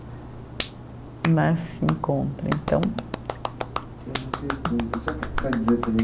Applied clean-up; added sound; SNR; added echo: none; Clapping; 8 dB; none.